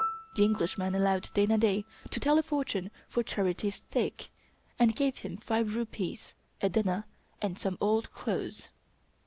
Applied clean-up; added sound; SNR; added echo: none; Piano; 17 dB; none.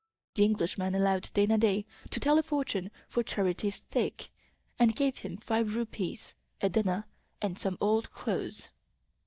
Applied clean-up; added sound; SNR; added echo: neural mask model DeepFilterNet 3.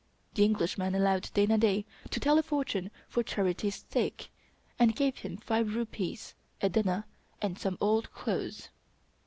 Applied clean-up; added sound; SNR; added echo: none; none; none; none.